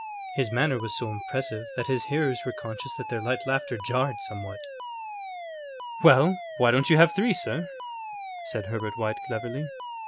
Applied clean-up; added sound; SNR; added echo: none; Alarm; 10 dB; none.